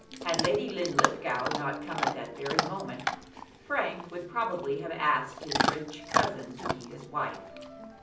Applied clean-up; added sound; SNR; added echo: none; Chewing, mastication / Dog; 0 dB; reverberation time 0.6 s.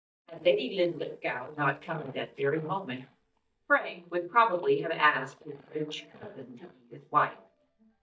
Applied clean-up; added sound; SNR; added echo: neural mask model DeepFilterNet 3.